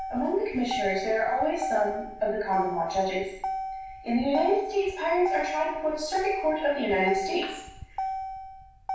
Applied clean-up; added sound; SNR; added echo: none; Motor vehicle (road); 7 dB; reverberation time 0.7 s.